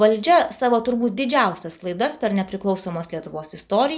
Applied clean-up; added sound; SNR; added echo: none; none; none; none.